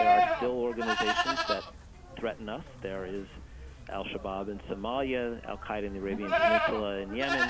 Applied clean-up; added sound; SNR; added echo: none; Livestock, farm animals, working animals; -3 dB; none.